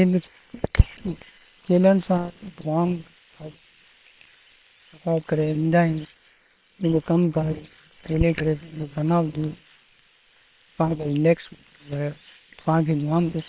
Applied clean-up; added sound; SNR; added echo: neural separator model SepFormer WHAM!.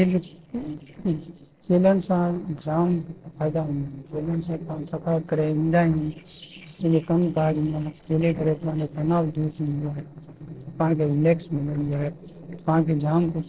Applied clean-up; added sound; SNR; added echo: neural separator model SepFormer DNS4.